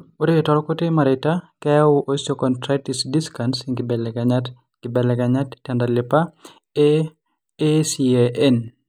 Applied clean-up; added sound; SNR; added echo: none; none; none; none.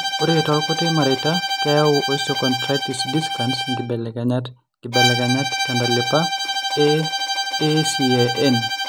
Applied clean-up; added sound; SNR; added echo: none; Bowed string instrument; 2 dB; none.